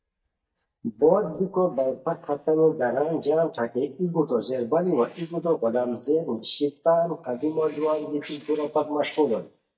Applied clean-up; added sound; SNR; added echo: neural mask model DeepFilterNet 3.